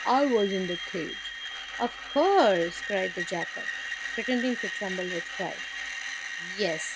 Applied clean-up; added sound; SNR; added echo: none; Screech; 6 dB; none.